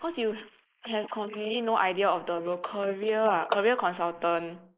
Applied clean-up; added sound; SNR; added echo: neural mask model Resemble Enhance denoiser.